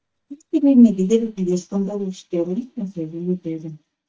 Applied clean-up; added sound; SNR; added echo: neural mask model DeepFilterNet 3.